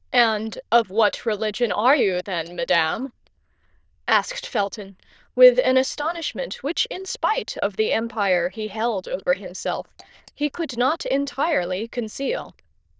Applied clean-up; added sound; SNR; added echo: neural diffusion model UNIVERSE++.